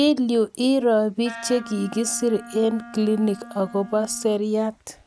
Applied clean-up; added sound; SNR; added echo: none; Wind instrument, woodwind instrument; 18 dB; none.